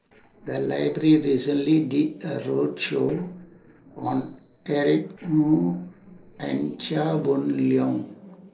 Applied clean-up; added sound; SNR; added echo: neural separator model SepFormer DNS4.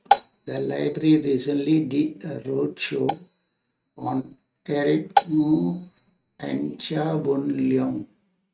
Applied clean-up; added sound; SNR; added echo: neural mask model RNNoise.